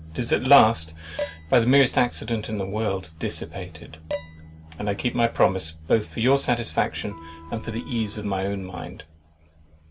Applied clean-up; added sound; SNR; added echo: none; Electric guitar + Dishes, pots, and pans; 16 dB; none.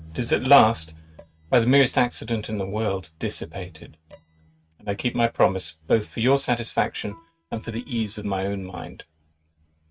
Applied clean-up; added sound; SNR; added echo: neural mask model RNNoise.